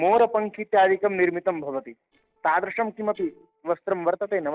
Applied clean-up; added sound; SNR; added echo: neural separator model SepFormer DNS4.